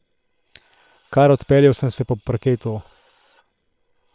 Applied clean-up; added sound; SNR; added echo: neural separator model SepFormer WHAM!.